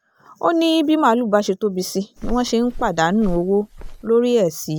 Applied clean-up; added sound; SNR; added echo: none; Walk, footsteps; 11 dB; none.